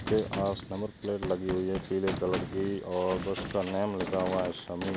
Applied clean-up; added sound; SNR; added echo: none; Gunshot, gunfire; 7 dB; none.